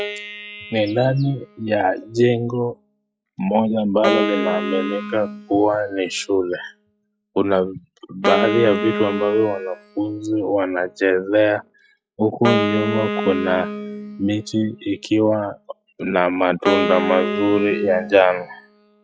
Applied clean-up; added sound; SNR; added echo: classical method log-MMSE.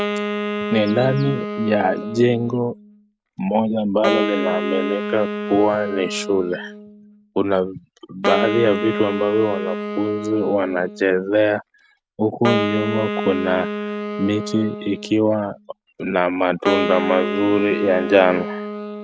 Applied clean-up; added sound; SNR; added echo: none; Wind instrument, woodwind instrument; 5 dB; none.